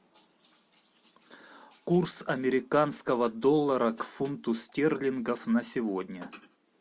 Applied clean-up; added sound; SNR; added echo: none; none; none; none.